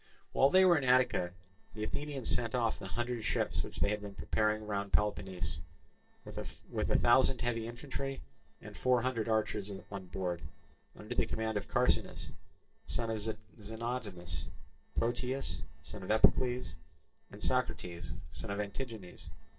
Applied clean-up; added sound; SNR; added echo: neural separator model SepFormer DNS4.